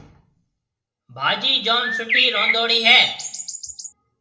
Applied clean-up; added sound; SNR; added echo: none; Bird; 2 dB; reverberation time 0.3 s.